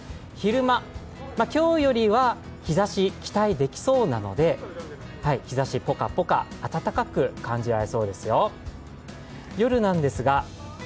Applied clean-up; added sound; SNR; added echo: none; none; none; none.